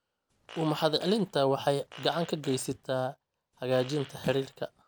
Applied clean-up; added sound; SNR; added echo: none; Fart; 20 dB; none.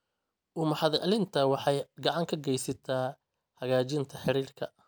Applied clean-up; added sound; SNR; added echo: none; none; none; none.